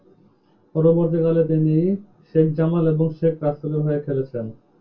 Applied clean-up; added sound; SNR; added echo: none; none; none; reverberation time 0.2 s.